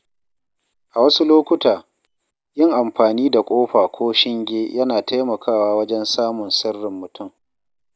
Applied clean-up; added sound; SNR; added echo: none; none; none; none.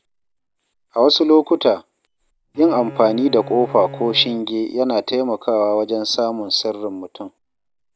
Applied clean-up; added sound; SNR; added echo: none; Bowed string instrument; 17 dB; none.